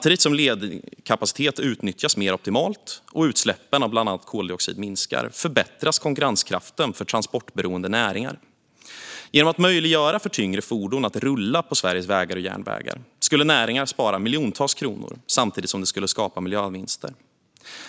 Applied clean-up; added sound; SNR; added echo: none; none; none; none.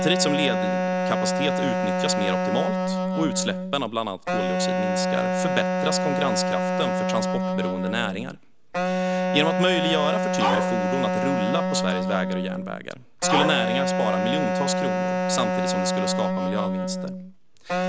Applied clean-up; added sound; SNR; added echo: none; Dog + Wind instrument, woodwind instrument; -4 dB; none.